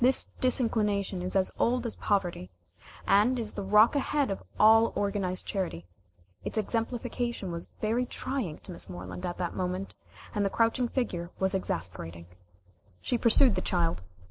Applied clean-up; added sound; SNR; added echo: none; none; none; none.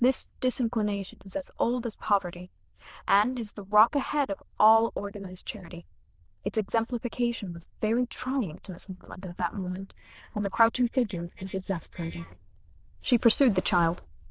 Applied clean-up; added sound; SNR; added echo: neural diffusion model UNIVERSE++.